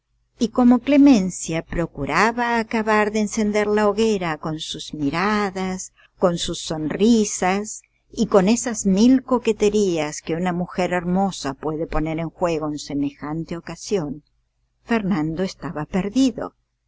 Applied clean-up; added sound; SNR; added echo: none; none; none; none.